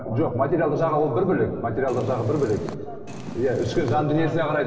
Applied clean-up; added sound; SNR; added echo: none; Purr; 12 dB; reverberation time 2.0 s.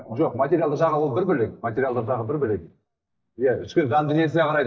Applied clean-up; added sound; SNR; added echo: neural mask model DeepFilterNet 3.